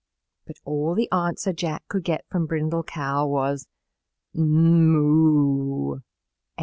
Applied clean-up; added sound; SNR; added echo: none; none; none; none.